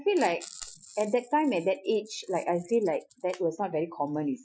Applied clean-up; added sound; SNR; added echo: classical method Wiener filter.